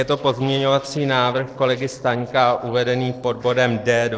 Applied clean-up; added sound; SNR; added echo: neural separator model SepFormer DNS4.